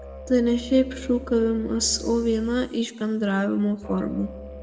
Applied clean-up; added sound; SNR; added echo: none; Musical instrument; 15 dB; reverberation time 0.9 s.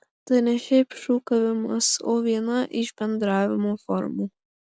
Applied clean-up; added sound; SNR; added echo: none; none; none; none.